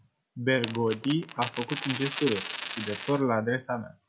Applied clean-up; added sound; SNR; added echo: none; Coin (dropping); -1 dB; none.